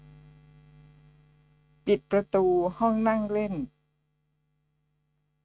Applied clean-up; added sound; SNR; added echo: neural mask model RNNoise.